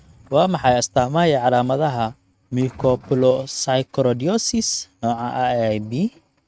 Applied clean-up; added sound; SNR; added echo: neural mask model RNNoise.